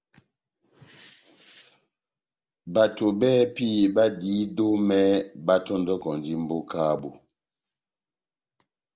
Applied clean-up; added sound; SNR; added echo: none; none; none; none.